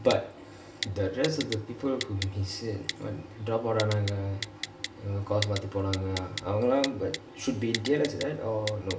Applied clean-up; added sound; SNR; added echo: none; Typing; 11 dB; reverberation time 1.6 s.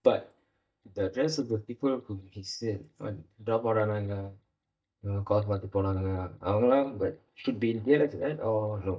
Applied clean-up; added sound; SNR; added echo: neural mask model DeepFilterNet 3.